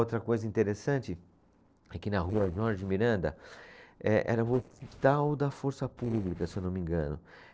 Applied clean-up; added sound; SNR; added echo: neural separator model SepFormer DNS4.